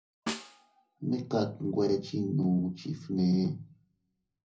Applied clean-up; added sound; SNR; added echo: none; Snare drum; 11 dB; reverberation time 0.4 s.